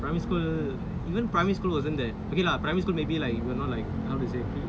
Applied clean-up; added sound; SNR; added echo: none; none; none; none.